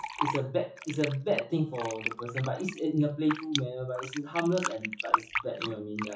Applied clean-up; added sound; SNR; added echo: classical method WPE with log-MMSE.